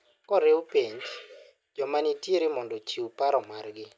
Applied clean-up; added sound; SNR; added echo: none; none; none; none.